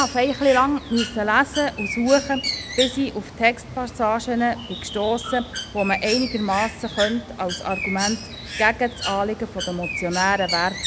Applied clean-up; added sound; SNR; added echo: none; Bird; 8 dB; none.